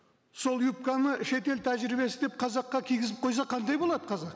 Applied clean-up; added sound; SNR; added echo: none; none; none; none.